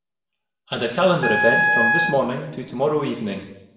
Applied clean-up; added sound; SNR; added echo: none; Wind instrument, woodwind instrument; -1 dB; reverberation time 0.8 s.